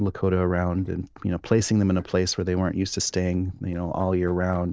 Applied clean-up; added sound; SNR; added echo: neural separator model SepFormer DNS4.